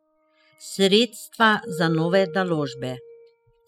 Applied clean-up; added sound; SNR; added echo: classical method spectral subtraction.